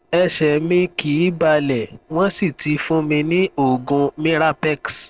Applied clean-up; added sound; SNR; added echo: neural separator model SepFormer DNS4.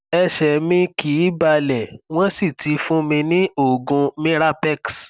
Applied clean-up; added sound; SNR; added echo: none; none; none; none.